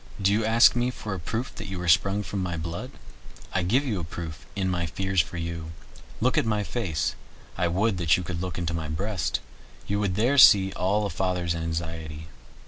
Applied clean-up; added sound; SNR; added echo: none; none; none; none.